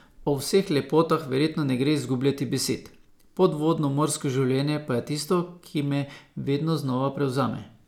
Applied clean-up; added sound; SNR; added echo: none; none; none; none.